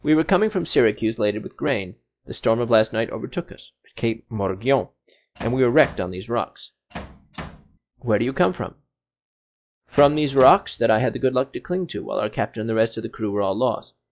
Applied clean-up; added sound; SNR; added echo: classical method log-MMSE.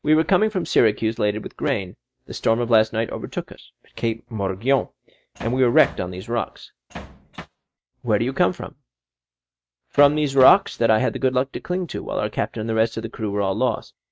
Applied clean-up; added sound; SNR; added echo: neural mask model RNNoise.